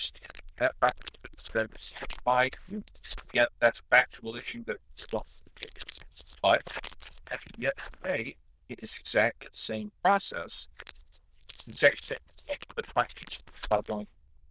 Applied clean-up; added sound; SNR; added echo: neural diffusion model UNIVERSE++.